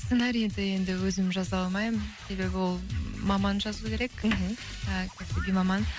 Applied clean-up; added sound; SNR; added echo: none; none; none; none.